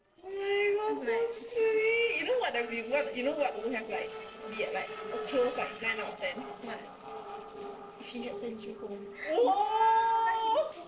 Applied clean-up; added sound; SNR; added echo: neural separator model SepFormer DNS4.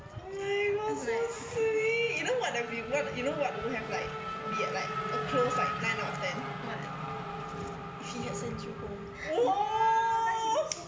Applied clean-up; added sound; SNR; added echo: none; Race car, auto racing / Accelerating, revving, vroom; 6 dB; none.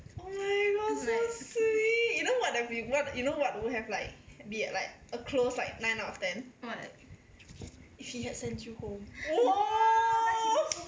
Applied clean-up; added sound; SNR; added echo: none; none; none; none.